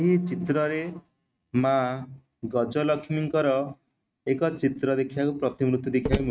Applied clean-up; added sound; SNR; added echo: neural mask model RNNoise.